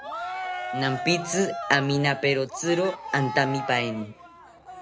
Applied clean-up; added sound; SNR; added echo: none; Cheering; 8 dB; none.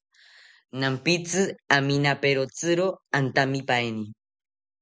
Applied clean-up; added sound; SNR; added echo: none; none; none; none.